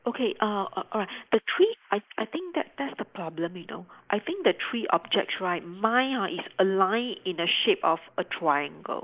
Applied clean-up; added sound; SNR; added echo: neural mask model Resemble Enhance denoiser.